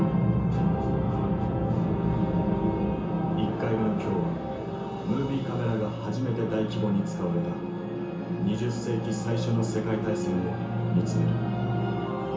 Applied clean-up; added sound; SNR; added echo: none; Wind instrument, woodwind instrument; 19 dB; reverberation time 0.7 s.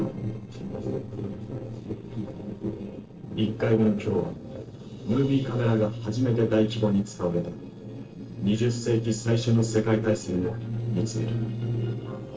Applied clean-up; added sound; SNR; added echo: neural separator model SepFormer DNS4.